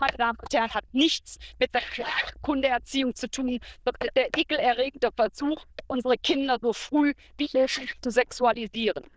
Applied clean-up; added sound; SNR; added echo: neural diffusion model UNIVERSE++.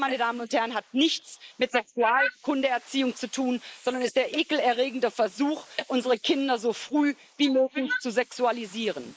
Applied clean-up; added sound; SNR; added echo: neural mask model Resemble Enhance denoiser.